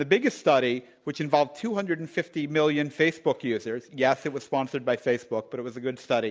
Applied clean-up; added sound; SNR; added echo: none; none; none; none.